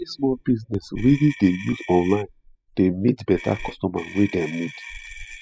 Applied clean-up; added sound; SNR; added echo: classical method spectral subtraction.